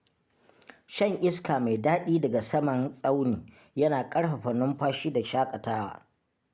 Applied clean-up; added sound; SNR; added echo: none; none; none; none.